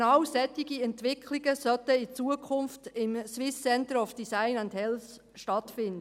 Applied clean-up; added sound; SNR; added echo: none; none; none; none.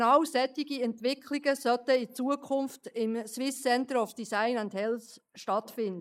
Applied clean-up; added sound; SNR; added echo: neural mask model Resemble Enhance denoiser.